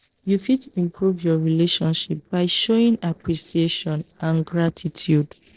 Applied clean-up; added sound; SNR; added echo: neural separator model SepFormer DNS4.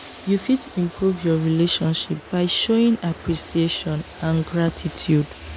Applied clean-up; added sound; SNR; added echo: none; Bathtub (filling or washing); 18 dB; none.